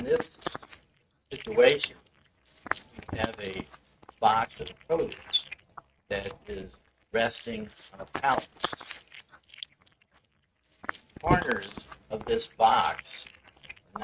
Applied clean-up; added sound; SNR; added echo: neural mask model RNNoise.